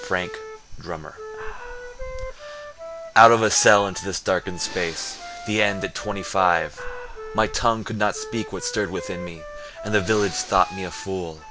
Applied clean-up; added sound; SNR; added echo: none; Breathing + Wind instrument, woodwind instrument; 12 dB; none.